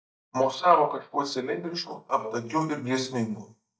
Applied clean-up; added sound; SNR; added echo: neural mask model DeepFilterNet 3.